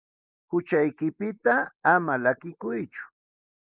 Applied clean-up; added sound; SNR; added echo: neural mask model Resemble Enhance denoiser.